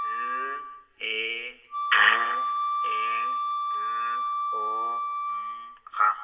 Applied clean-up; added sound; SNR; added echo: none; Wind instrument, woodwind instrument; -1 dB; reverberation time 1.9 s.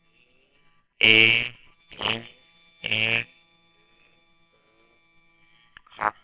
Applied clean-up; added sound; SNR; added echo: neural separator model SepFormer WHAMR!.